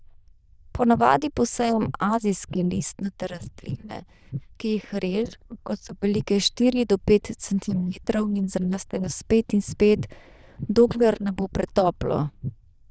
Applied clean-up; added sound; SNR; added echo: neural diffusion model UNIVERSE++.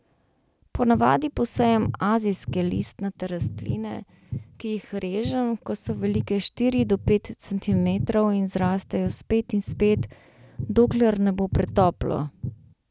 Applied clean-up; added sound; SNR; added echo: none; Bass guitar; 9 dB; none.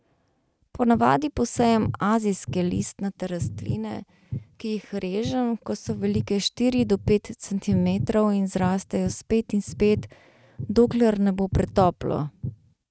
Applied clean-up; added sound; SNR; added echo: neural mask model RNNoise.